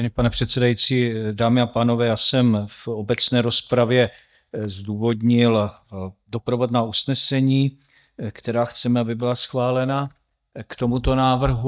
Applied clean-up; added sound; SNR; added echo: neural mask model DeepFilterNet 3.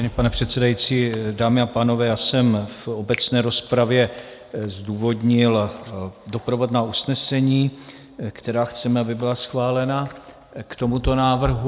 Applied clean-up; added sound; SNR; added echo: none; Finger snapping; 19 dB; none.